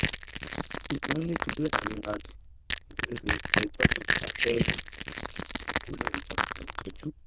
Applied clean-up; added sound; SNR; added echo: neural diffusion model UNIVERSE++.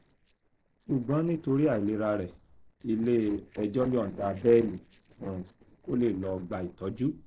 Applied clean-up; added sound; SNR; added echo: neural separator model SepFormer DNS4.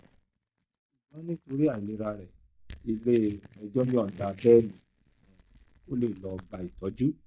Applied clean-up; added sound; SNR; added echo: neural mask model DeepFilterNet 3.